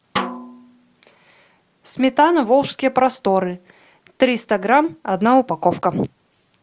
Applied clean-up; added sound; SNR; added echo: none; Snare drum; 11 dB; none.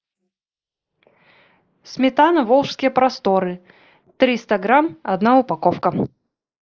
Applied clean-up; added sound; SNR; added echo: neural mask model Resemble Enhance denoiser.